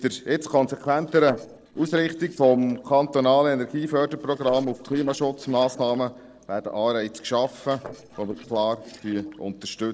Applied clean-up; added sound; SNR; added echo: neural separator model SepFormer DNS4.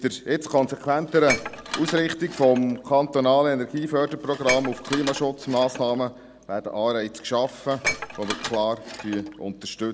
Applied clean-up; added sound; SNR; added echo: none; Dishes, pots, and pans; 11 dB; none.